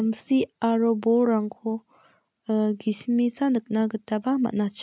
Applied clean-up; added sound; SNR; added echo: none; none; none; none.